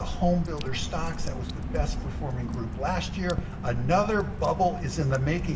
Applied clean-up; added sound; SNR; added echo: none; Drip / Water; 3 dB; reverberation time 0.8 s.